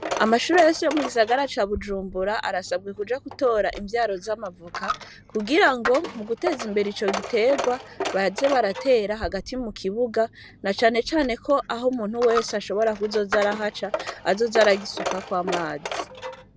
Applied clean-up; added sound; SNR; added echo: none; Coin (dropping); 10 dB; none.